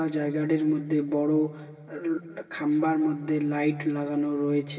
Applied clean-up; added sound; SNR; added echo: none; none; none; reverberation time 1.7 s.